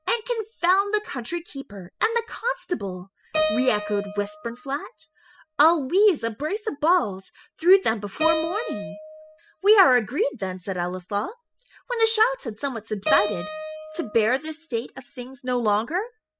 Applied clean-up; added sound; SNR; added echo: classical method spectral subtraction.